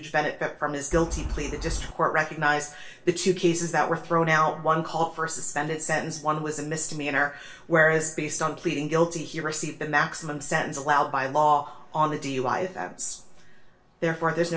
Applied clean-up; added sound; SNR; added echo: none; Wind; 5 dB; reverberation time 0.3 s.